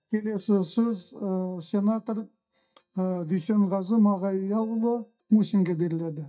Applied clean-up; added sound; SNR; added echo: neural mask model DeepFilterNet 3.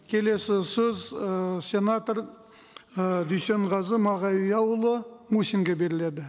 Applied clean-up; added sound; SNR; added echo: none; none; none; none.